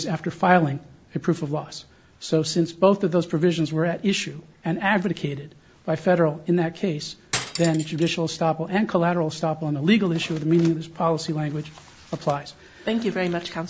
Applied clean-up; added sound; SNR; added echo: none; Cutlery, silverware; 10 dB; none.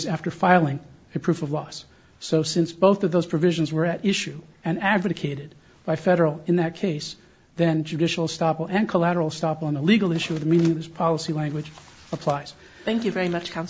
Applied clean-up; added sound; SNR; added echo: none; none; none; none.